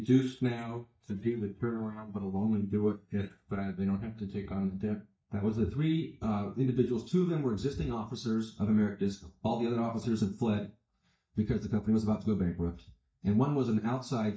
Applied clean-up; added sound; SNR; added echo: neural mask model DeepFilterNet 3.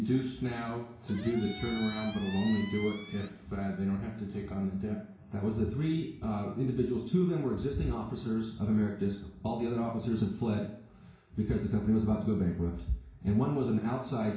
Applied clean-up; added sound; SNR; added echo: none; Squeak; 10 dB; reverberation time 0.6 s.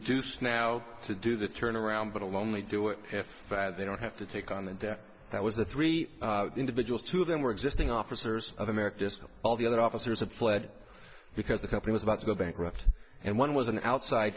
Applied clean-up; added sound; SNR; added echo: none; none; none; none.